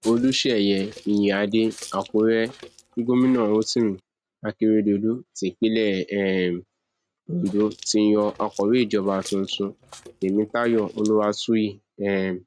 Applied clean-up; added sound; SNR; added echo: neural mask model RNNoise.